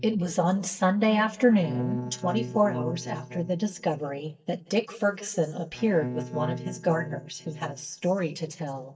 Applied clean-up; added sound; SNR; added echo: neural mask model DeepFilterNet 3.